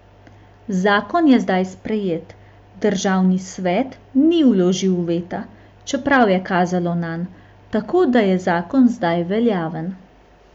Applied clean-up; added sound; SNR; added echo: none; none; none; none.